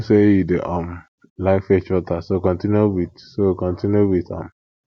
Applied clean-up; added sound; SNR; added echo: none; none; none; none.